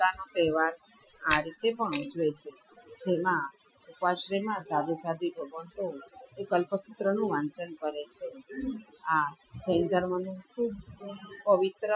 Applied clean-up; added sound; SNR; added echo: classical method Wiener filter.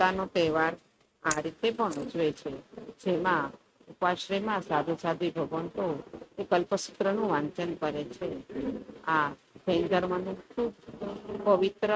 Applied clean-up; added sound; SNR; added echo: neural mask model RNNoise.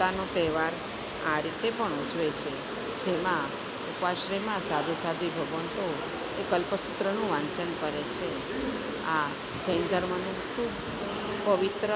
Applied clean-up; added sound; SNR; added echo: none; none; none; none.